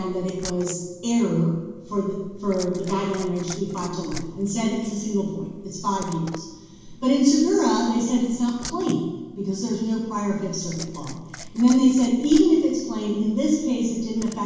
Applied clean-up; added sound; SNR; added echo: none; Liquid; 17 dB; reverberation time 1.2 s.